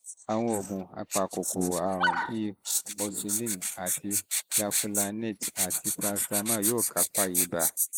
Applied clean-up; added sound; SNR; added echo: neural mask model Resemble Enhance denoiser.